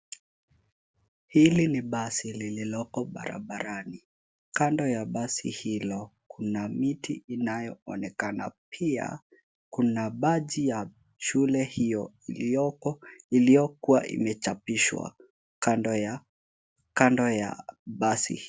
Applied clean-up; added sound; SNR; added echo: none; none; none; none.